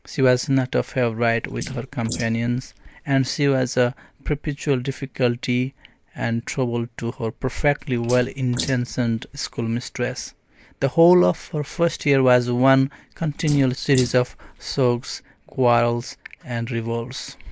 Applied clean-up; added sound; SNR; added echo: neural mask model Resemble Enhance denoiser.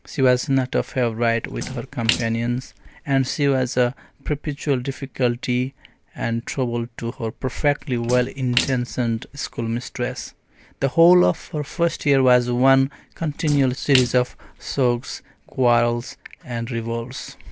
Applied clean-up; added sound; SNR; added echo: none; Splash, splatter; 13 dB; none.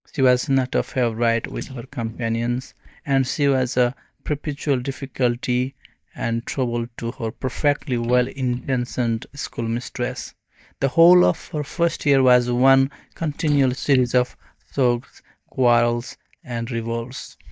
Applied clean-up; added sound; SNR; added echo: neural mask model DeepFilterNet 3.